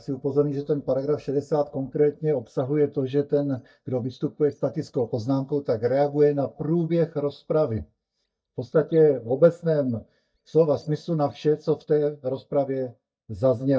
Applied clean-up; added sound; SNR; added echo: neural mask model DeepFilterNet 3.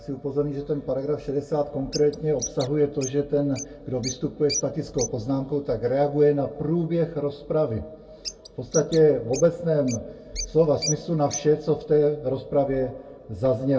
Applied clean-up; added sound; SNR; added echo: none; Bird; 12 dB; reverberation time 0.2 s.